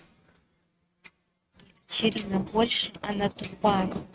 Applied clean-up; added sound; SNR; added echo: neural mask model RNNoise.